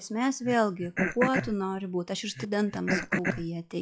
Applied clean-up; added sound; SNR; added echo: classical method log-MMSE.